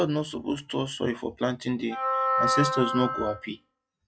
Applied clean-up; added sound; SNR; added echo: classical method log-MMSE.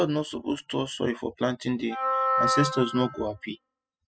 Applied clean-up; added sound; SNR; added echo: classical method spectral subtraction.